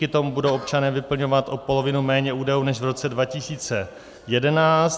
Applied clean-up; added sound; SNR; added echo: none; none; none; none.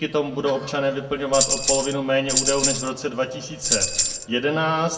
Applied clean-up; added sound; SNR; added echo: none; Tambourine; -2 dB; reverberation time 1.0 s.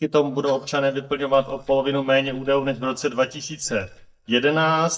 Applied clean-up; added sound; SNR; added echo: neural mask model DeepFilterNet 3.